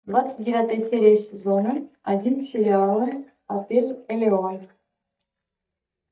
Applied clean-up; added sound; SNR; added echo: neural mask model DeepFilterNet 3.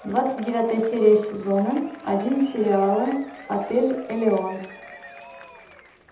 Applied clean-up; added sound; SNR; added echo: none; Applause / Crowd / Cheering; 18 dB; reverberation time 0.8 s.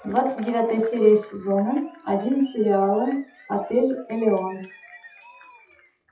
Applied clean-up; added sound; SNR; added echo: classical method WPE with log-MMSE.